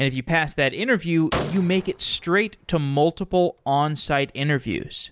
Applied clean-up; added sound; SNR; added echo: none; Gunshot, gunfire; 12 dB; none.